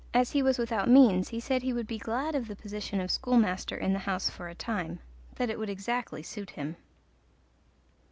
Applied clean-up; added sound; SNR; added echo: none; none; none; none.